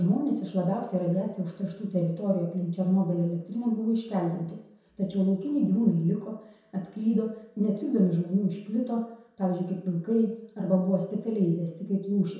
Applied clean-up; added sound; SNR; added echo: none; none; none; reverberation time 0.7 s.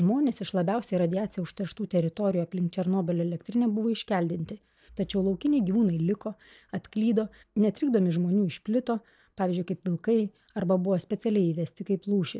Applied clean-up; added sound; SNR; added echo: none; none; none; none.